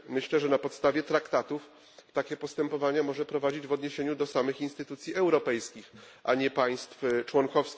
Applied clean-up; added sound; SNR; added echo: none; none; none; none.